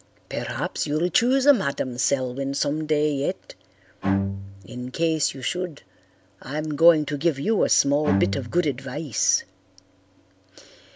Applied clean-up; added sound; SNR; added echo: none; Bowed string instrument; 5 dB; none.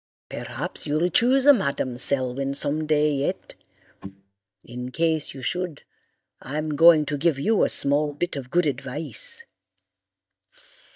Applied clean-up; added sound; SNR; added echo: neural mask model DeepFilterNet 3.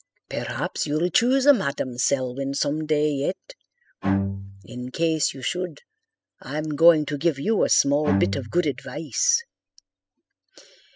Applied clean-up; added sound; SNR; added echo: classical method spectral subtraction.